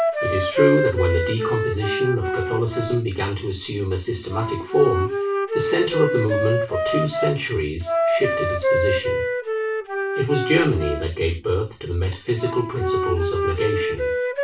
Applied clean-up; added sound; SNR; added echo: none; Wind instrument, woodwind instrument; 1 dB; reverberation time 0.3 s.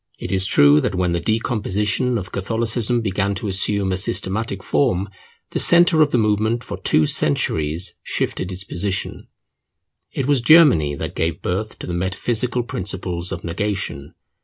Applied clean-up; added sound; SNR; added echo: none; none; none; none.